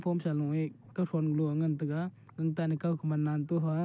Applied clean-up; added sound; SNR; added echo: none; none; none; none.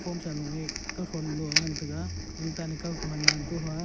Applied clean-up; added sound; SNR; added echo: none; Crackle; -1 dB; none.